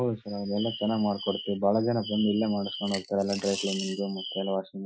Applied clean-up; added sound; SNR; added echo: classical method Wiener filter.